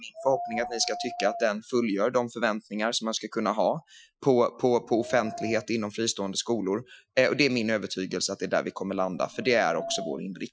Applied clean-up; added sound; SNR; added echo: classical method Wiener filter.